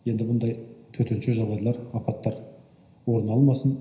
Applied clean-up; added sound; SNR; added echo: none; none; none; reverberation time 0.9 s.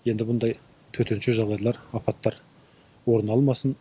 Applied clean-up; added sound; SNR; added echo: none; none; none; none.